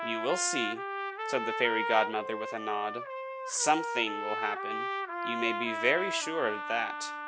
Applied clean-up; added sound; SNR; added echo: none; Trumpet; 3 dB; none.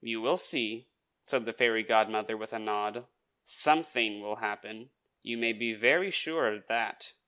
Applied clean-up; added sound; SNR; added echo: none; none; none; none.